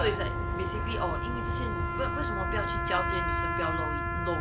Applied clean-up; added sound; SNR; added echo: none; Aircraft + Trumpet; -4 dB; none.